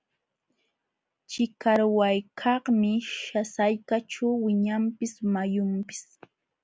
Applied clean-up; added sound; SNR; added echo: none; none; none; none.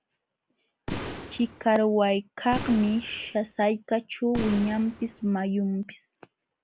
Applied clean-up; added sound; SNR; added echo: none; Boom; 10 dB; none.